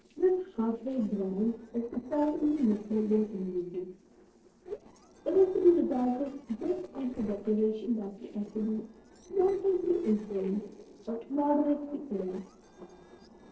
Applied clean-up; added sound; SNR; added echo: neural separator model SepFormer DNS4.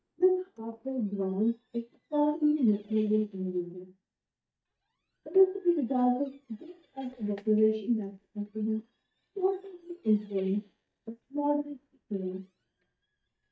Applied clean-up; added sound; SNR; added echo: neural mask model DeepFilterNet 3.